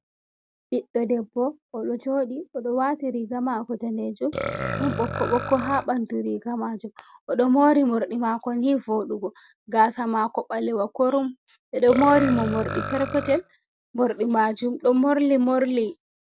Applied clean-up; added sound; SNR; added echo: none; Burping, eructation; 8 dB; none.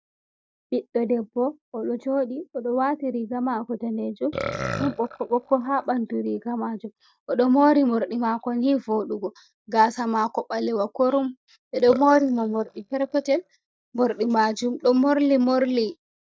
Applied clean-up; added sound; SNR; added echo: neural mask model DeepFilterNet 3.